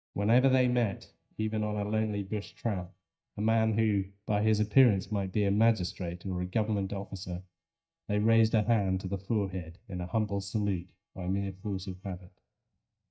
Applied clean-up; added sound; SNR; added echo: neural mask model DeepFilterNet 3.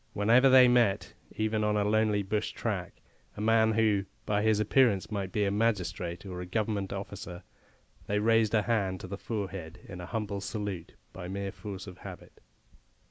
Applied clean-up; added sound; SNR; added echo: none; none; none; none.